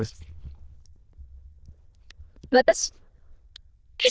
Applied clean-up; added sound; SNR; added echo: neural diffusion model UNIVERSE++.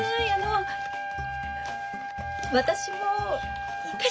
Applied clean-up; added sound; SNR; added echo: none; Trumpet; 3 dB; none.